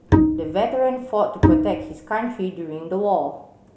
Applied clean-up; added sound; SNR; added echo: none; Bowed string instrument; -4 dB; none.